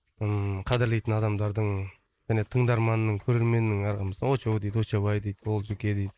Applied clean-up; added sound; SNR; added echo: neural mask model Resemble Enhance denoiser.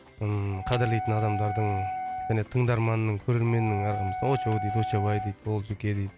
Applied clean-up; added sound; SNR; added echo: none; Wind instrument, woodwind instrument; 7 dB; none.